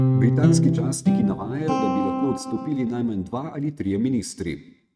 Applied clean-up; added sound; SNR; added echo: neural mask model RNNoise.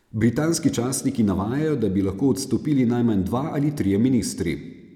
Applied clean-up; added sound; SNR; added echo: none; none; none; none.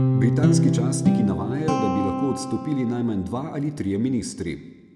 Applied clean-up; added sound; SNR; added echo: none; Guitar; -2 dB; none.